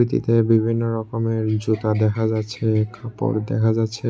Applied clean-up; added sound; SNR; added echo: none; none; none; none.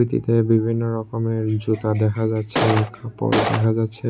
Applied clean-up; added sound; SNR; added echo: none; Gunshot, gunfire; 1 dB; none.